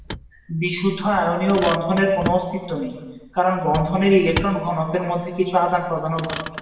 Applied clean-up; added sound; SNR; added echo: none; Motor vehicle (road); 12 dB; reverberation time 1.1 s.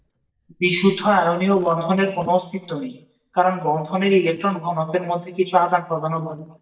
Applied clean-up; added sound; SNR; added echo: neural mask model DeepFilterNet 3.